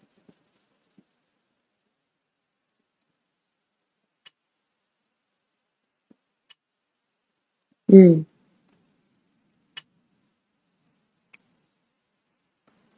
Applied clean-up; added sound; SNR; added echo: neural mask model RNNoise.